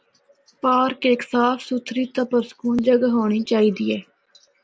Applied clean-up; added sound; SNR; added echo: none; none; none; none.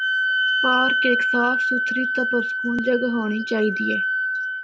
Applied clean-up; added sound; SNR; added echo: none; Wind instrument, woodwind instrument; -2 dB; none.